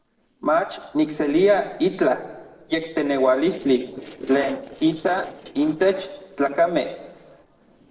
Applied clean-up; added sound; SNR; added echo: neural separator model SepFormer DNS4.